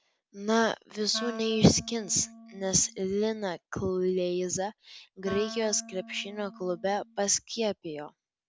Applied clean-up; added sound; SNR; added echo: none; Wind instrument, woodwind instrument; 16 dB; none.